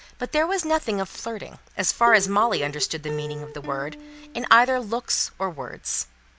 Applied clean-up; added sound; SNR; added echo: none; Plucked string instrument; 12 dB; none.